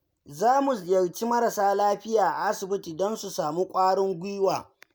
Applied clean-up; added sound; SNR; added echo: none; none; none; none.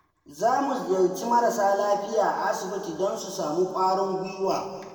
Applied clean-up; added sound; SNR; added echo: none; none; none; reverberation time 2.0 s.